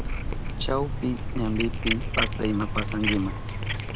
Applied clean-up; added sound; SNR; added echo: none; Cat; -1 dB; none.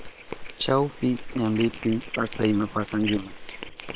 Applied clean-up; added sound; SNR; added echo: neural separator model SepFormer WHAM!.